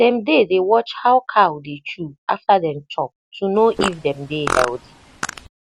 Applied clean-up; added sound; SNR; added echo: none; Fart; 7 dB; none.